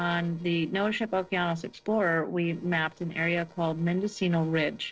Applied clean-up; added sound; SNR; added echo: neural separator model SepFormer DNS4.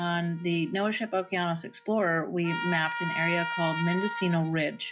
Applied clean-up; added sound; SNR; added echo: classical method log-MMSE.